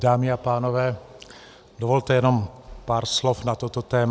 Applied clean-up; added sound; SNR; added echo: none; none; none; none.